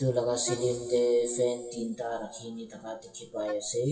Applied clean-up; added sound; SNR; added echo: classical method WPE with log-MMSE.